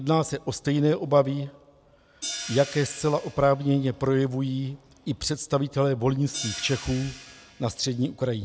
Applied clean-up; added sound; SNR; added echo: none; Hi-hat; 16 dB; none.